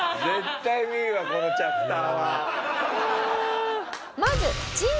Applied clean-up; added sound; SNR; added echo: none; none; none; none.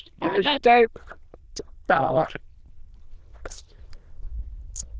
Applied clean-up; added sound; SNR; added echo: neural diffusion model UNIVERSE++.